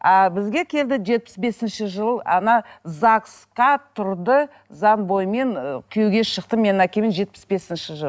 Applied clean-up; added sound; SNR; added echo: none; none; none; none.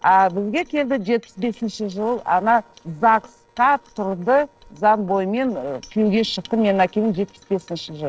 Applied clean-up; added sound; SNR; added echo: neural separator model SepFormer DNS4.